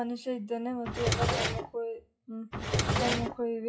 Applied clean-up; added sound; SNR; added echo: classical method WPE with log-MMSE.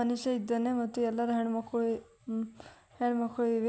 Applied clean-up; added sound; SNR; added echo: none; none; none; none.